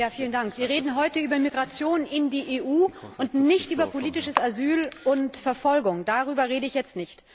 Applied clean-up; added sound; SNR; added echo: none; Camera; 9 dB; none.